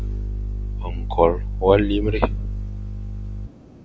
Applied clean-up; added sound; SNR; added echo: none; none; none; none.